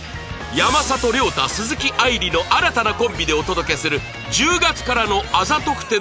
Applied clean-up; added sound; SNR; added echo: none; none; none; none.